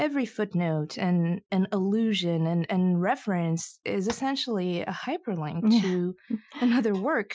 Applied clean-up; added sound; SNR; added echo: classical method Wiener filter.